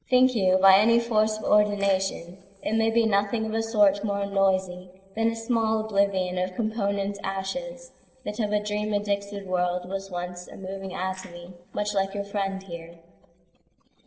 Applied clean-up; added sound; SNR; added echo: neural separator model SepFormer DNS4.